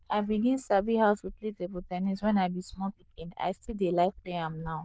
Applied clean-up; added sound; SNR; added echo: neural diffusion model UNIVERSE++.